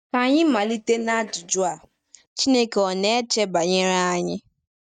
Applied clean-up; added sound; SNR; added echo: neural mask model DeepFilterNet 3.